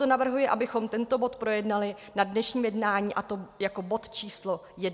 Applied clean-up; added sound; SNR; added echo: none; none; none; none.